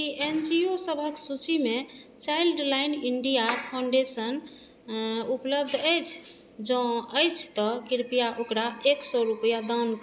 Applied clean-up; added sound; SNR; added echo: none; none; none; none.